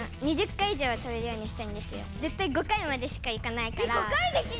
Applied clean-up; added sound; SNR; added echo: none; none; none; none.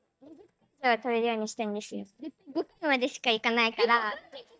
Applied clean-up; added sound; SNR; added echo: neural mask model DeepFilterNet 3.